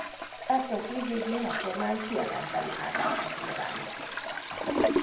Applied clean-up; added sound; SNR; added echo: none; Toilet flush; -1 dB; reverberation time 0.6 s.